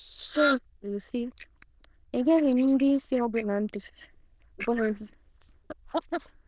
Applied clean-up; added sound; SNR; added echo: neural diffusion model UNIVERSE++.